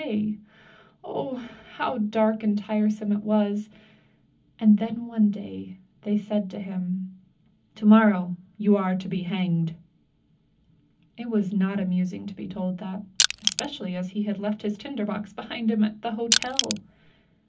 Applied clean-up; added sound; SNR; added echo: none; Crushing; 0 dB; reverberation time 0.4 s.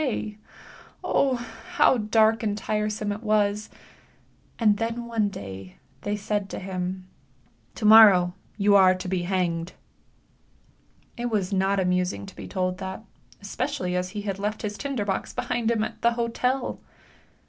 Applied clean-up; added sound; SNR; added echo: none; none; none; none.